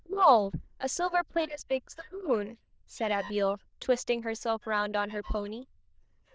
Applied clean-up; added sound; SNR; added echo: neural diffusion model UNIVERSE++.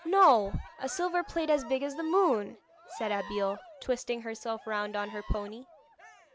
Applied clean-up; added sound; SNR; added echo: none; Cheering; 17 dB; none.